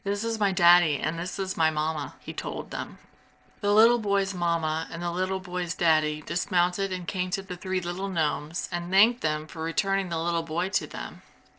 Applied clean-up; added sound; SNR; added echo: neural separator model SepFormer DNS4.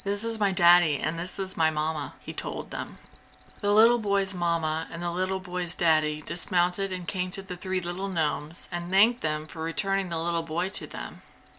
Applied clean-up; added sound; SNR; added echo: none; Cricket; 12 dB; none.